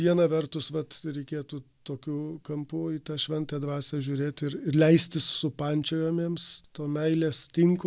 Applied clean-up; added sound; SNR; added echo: none; none; none; none.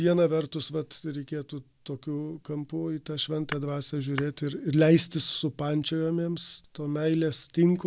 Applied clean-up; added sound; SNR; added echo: none; Tap / Glass; 15 dB; none.